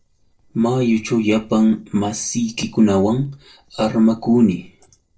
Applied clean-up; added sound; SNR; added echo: neural separator model SepFormer DNS4.